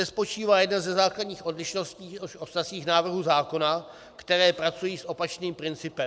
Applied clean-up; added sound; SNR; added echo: none; none; none; none.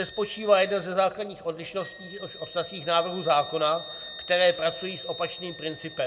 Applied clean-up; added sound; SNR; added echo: none; Wind instrument, woodwind instrument; 14 dB; reverberation time 1.2 s.